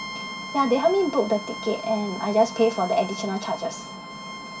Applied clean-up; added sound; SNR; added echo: none; Bowed string instrument; 12 dB; reverberation time 0.2 s.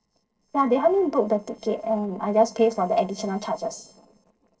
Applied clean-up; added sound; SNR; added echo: neural separator model SepFormer DNS4.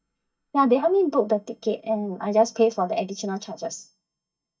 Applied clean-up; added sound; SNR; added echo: neural mask model DeepFilterNet 3.